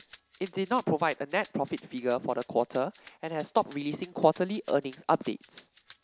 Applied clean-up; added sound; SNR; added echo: none; Rattle (instrument); 19 dB; none.